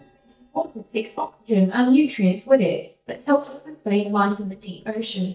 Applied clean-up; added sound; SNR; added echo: neural mask model DeepFilterNet 3.